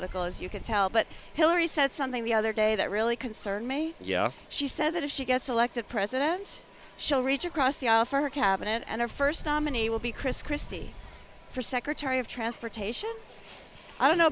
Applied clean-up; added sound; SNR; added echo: none; none; none; none.